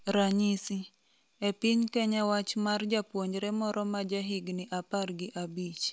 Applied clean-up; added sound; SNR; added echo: none; none; none; none.